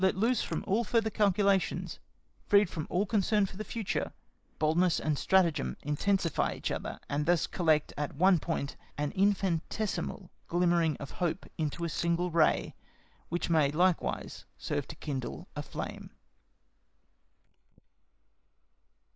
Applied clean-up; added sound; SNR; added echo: neural mask model Resemble Enhance denoiser.